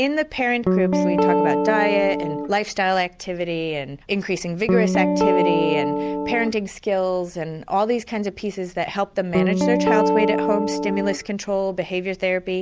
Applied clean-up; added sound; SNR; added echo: none; Guitar; -3 dB; none.